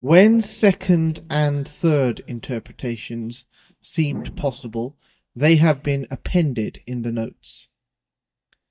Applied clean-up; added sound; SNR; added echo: neural mask model DeepFilterNet 3.